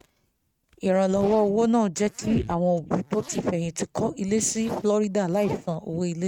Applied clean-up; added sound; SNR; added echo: neural mask model RNNoise.